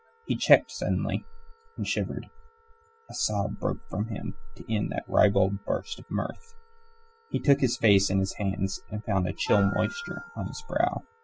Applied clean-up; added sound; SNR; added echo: classical method spectral subtraction.